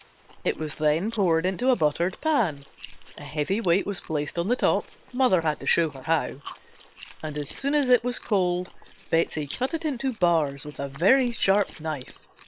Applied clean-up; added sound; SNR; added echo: neural separator model SepFormer WHAM!.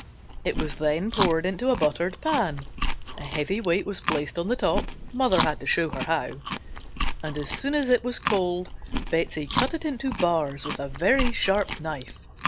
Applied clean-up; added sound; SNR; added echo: none; Chewing, mastication; 4 dB; none.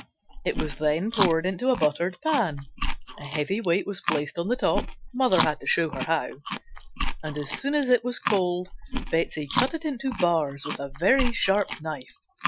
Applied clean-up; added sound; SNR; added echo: classical method Wiener filter.